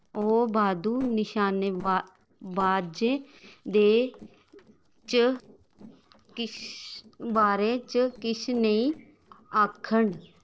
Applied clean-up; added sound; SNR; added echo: neural separator model SepFormer DNS4.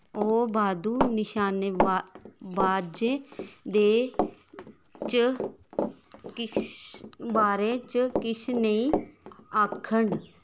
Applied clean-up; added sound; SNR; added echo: none; Run; 6 dB; none.